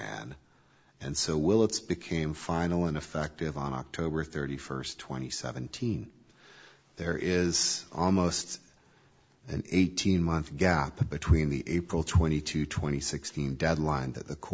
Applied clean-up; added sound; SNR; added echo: none; none; none; none.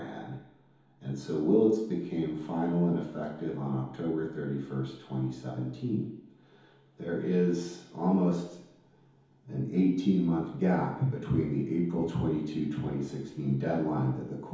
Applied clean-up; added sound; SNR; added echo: none; none; none; reverberation time 2.2 s.